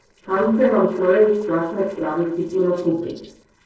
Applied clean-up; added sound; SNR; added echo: neural separator model SepFormer DNS4.